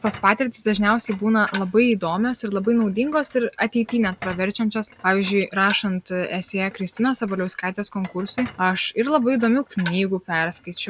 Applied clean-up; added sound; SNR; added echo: none; Dishes, pots, and pans; 18 dB; none.